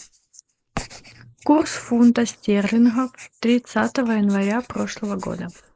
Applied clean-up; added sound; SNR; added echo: neural mask model Resemble Enhance denoiser.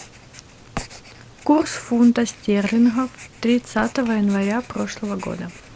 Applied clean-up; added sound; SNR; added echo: none; Writing; 19 dB; none.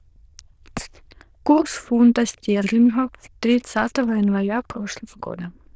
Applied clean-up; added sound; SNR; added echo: neural diffusion model UNIVERSE++.